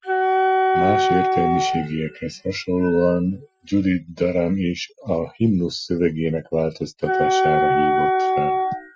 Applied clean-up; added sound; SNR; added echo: classical method Wiener filter.